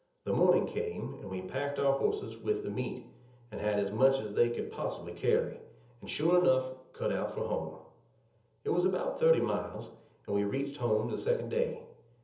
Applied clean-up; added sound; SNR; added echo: none; none; none; reverberation time 0.7 s.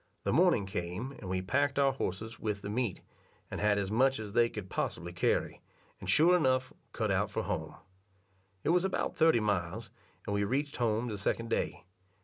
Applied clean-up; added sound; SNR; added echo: none; none; none; none.